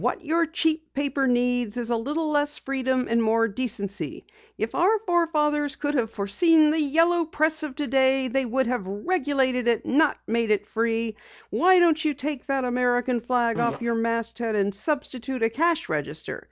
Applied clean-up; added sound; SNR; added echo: none; Fart; 11 dB; none.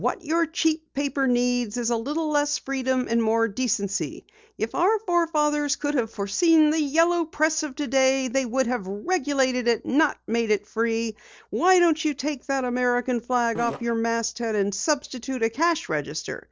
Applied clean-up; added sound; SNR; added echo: neural separator model SepFormer DNS4.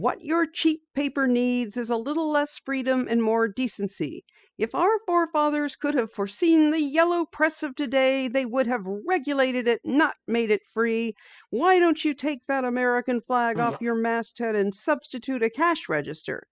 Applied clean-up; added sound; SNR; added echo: classical method spectral subtraction.